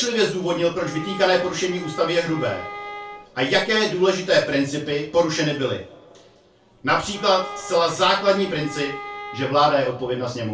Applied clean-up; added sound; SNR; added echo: none; Bowed string instrument; 15 dB; reverberation time 0.2 s.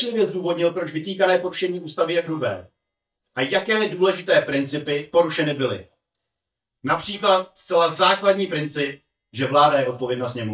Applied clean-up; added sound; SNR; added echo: neural mask model DeepFilterNet 3.